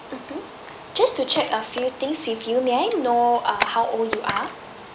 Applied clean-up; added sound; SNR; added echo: none; Camera; 11 dB; none.